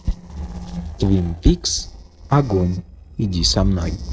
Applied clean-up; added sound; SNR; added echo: neural separator model SepFormer DNS4.